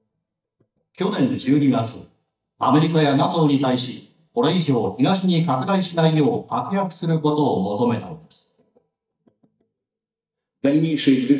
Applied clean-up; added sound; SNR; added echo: neural mask model DeepFilterNet 3.